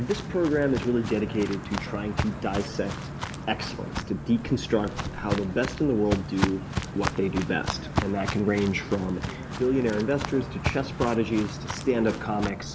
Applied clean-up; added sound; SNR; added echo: none; Walk, footsteps; 5 dB; none.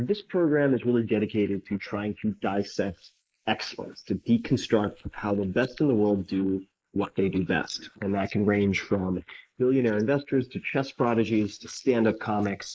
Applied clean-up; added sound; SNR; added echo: neural mask model Resemble Enhance denoiser.